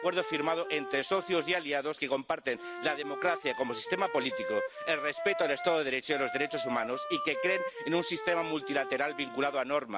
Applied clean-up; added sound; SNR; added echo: none; Wind instrument, woodwind instrument; 7 dB; none.